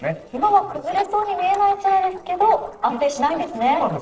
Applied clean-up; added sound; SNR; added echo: neural separator model SepFormer DNS4.